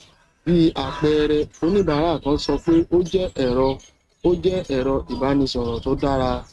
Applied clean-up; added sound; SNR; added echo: neural mask model RNNoise.